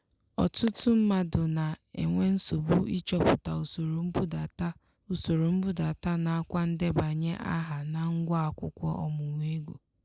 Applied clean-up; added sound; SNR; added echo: none; none; none; none.